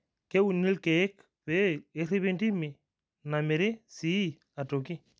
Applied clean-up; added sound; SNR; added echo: none; none; none; none.